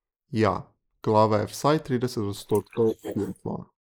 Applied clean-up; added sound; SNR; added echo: neural mask model Resemble Enhance denoiser.